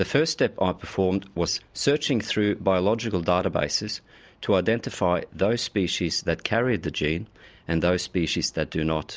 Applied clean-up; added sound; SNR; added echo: none; none; none; none.